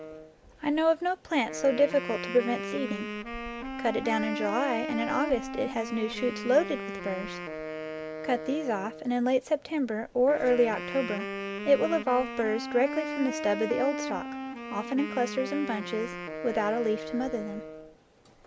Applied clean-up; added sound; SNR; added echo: none; Wind instrument, woodwind instrument; 8 dB; none.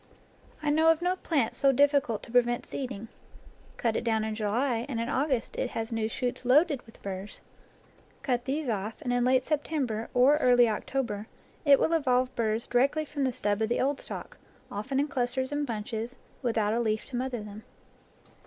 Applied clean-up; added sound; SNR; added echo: none; none; none; none.